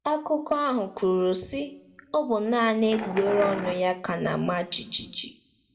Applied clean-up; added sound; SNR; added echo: none; Wild animals; 8 dB; reverberation time 0.8 s.